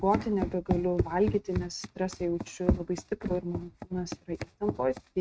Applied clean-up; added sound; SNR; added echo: neural mask model RNNoise.